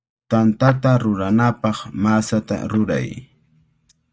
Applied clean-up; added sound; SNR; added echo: neural mask model DeepFilterNet 3.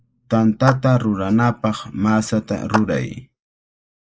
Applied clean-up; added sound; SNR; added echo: neural mask model Resemble Enhance denoiser.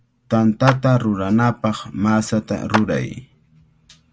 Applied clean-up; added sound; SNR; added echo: none; Clapping; 10 dB; none.